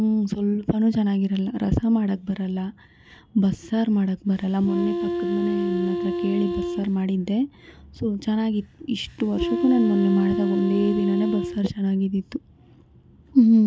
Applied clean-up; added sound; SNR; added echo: none; Wind instrument, woodwind instrument; 5 dB; none.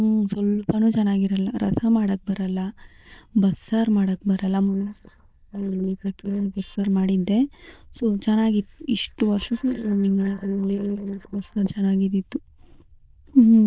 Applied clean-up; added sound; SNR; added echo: neural diffusion model UNIVERSE++.